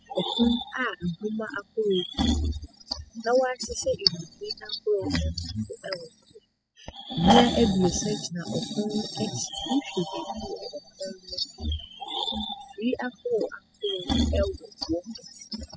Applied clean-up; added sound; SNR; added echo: classical method spectral subtraction.